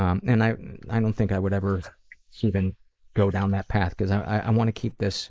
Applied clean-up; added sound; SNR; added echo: neural mask model Resemble Enhance denoiser.